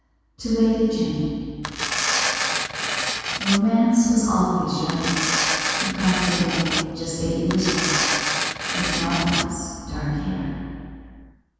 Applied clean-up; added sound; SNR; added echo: none; Tearing; 0 dB; reverberation time 2.1 s.